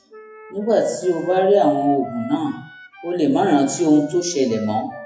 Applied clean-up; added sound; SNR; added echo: classical method WPE with log-MMSE.